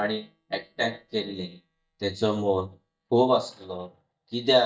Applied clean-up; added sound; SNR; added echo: neural mask model DeepFilterNet 3.